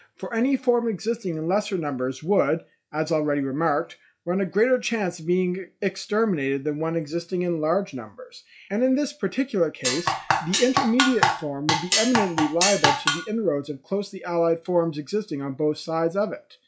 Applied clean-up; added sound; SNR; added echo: classical method log-MMSE.